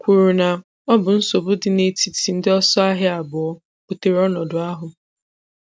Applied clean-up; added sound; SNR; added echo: none; none; none; none.